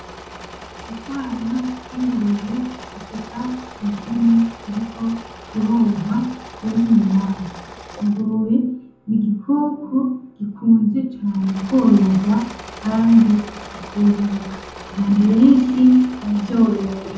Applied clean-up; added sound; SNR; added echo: none; Engine / Mechanisms; 18 dB; reverberation time 0.5 s.